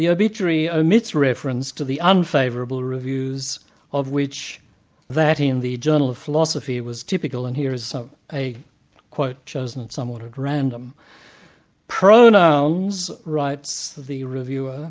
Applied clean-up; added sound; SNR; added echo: none; none; none; none.